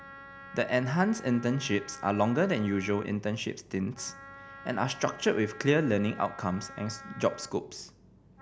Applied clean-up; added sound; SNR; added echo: none; Wind instrument, woodwind instrument; 18 dB; none.